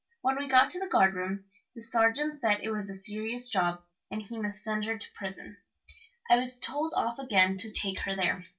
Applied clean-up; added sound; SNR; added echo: none; none; none; reverberation time 0.2 s.